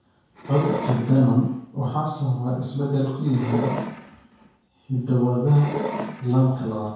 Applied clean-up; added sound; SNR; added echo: none; Wood; 9 dB; reverberation time 0.6 s.